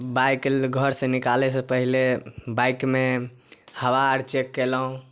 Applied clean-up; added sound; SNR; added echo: none; none; none; none.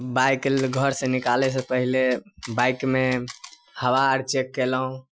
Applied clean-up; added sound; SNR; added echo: classical method Wiener filter.